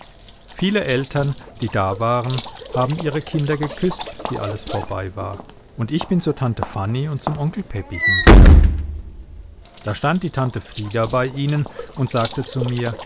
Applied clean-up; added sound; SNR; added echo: none; Walk, footsteps / Slam; -3 dB; none.